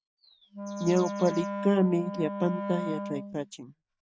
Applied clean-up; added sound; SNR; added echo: none; Wind instrument, woodwind instrument; 6 dB; none.